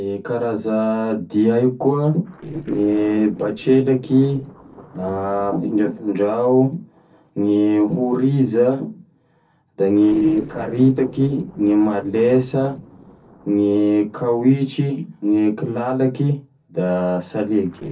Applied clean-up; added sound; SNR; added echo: neural separator model SepFormer DNS4.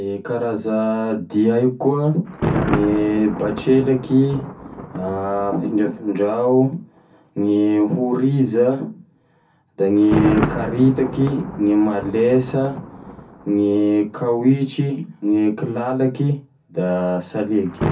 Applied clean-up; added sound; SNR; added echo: none; Thunder; 11 dB; reverberation time 0.3 s.